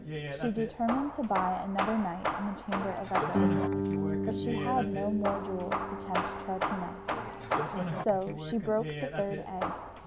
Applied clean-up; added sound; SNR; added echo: none; Hammer / Wood + Guitar; -1 dB; none.